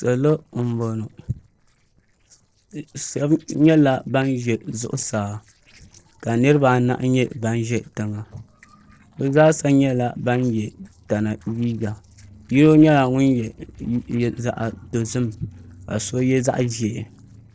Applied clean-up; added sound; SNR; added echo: neural separator model SepFormer DNS4.